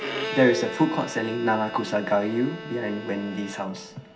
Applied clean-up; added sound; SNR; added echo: none; Bowed string instrument; 10 dB; reverberation time 0.4 s.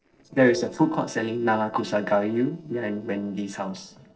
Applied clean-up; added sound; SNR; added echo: neural separator model SepFormer DNS4.